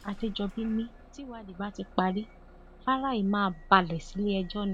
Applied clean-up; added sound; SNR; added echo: none; Engine starting / Bus; 17 dB; none.